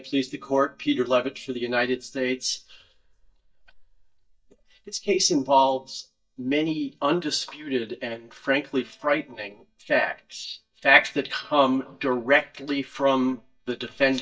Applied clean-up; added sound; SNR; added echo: neural mask model DeepFilterNet 3.